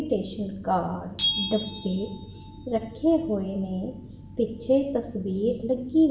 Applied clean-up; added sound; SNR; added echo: none; Bell; 5 dB; reverberation time 0.9 s.